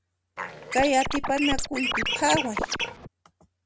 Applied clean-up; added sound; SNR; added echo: none; Scratching (performance technique); 2 dB; none.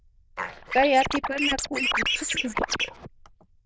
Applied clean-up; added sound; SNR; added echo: neural diffusion model UNIVERSE++.